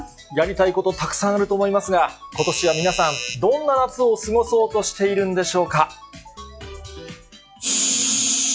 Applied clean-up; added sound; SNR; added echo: classical method log-MMSE.